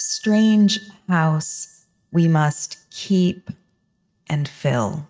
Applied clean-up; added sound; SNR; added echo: neural mask model RNNoise.